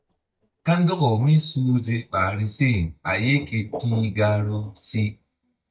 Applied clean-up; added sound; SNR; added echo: neural mask model DeepFilterNet 3.